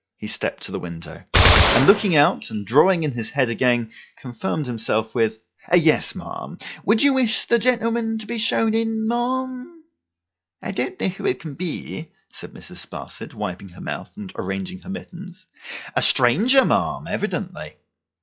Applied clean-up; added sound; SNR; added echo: classical method log-MMSE.